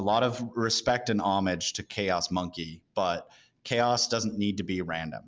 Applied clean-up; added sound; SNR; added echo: none; none; none; none.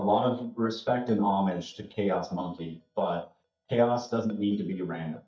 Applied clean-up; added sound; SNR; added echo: neural mask model DeepFilterNet 3.